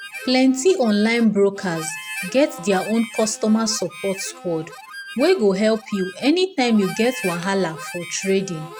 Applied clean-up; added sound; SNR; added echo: none; Harmonica; 15 dB; none.